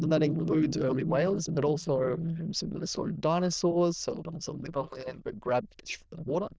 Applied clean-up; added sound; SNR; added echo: neural diffusion model UNIVERSE++.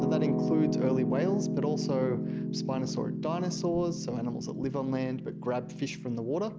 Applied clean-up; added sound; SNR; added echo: none; Piano; 0 dB; none.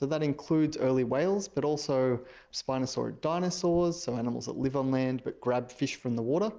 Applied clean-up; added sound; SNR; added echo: none; none; none; none.